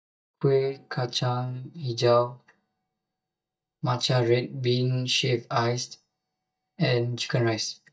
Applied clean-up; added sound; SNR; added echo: neural mask model DeepFilterNet 3.